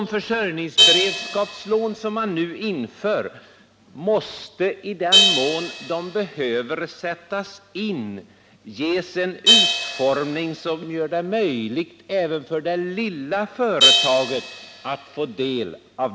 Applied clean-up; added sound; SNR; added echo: none; Crash cymbal; 0 dB; none.